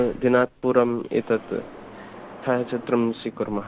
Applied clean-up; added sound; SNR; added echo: none; Sliding door; 18 dB; none.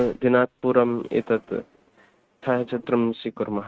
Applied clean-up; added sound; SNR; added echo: neural mask model RNNoise.